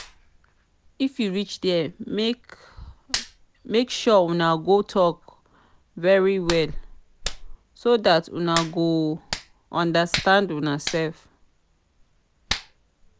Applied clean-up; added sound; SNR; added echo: none; Hands; 12 dB; none.